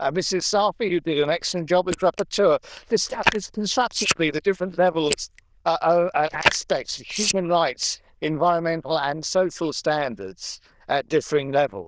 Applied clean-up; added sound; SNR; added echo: neural diffusion model UNIVERSE++.